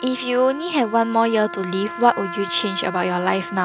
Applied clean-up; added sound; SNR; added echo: none; Trumpet; 12 dB; none.